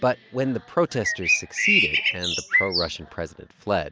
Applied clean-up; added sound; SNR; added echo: none; Bird; -4 dB; none.